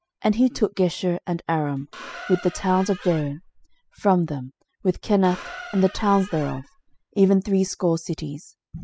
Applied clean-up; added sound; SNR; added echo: classical method spectral subtraction.